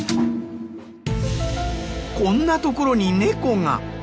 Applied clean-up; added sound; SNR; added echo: none; none; none; none.